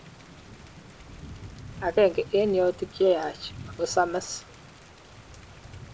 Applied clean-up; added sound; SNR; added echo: none; Thunder / Rain; 16 dB; none.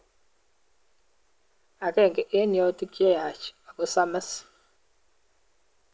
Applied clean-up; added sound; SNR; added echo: none; none; none; none.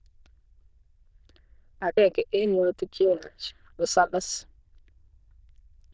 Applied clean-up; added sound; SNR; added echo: neural diffusion model UNIVERSE++.